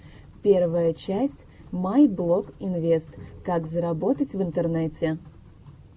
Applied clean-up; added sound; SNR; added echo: none; none; none; none.